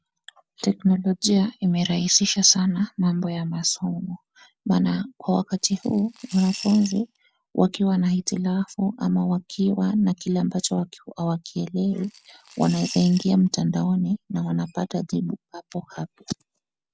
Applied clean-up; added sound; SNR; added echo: none; Coin (dropping) / Glass; 17 dB; none.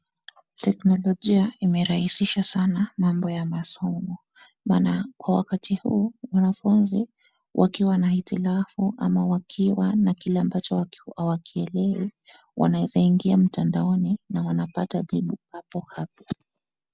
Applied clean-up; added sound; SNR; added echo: none; none; none; none.